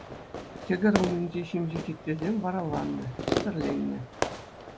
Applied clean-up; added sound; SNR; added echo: none; Fireworks; 5 dB; none.